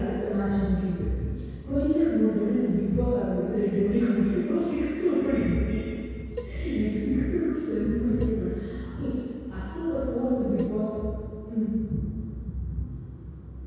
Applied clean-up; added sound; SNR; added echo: none; Cowbell; 18 dB; reverberation time 2.0 s.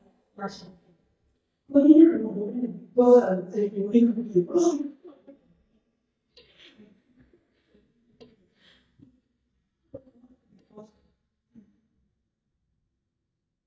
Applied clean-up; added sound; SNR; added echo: neural mask model DeepFilterNet 3.